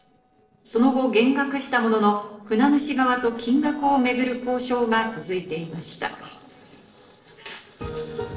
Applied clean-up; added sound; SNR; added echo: neural separator model SepFormer DNS4.